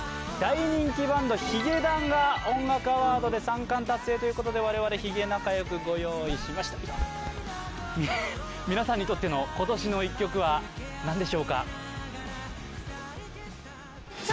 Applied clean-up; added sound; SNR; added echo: none; none; none; none.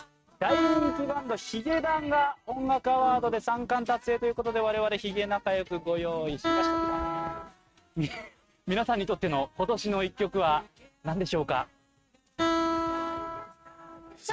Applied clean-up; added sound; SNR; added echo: neural mask model RNNoise.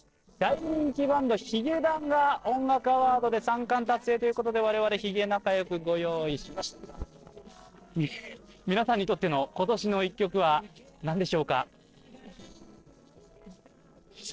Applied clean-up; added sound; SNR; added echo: neural separator model SepFormer DNS4.